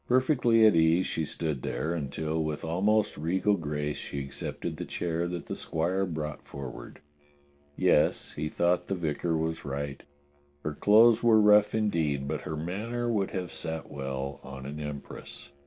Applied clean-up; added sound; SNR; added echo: neural separator model SepFormer DNS4.